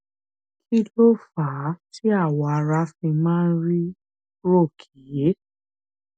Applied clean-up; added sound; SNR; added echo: none; none; none; none.